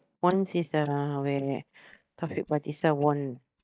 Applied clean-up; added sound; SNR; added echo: neural mask model DeepFilterNet 3.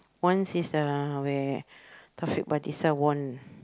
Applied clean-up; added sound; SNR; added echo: none; none; none; none.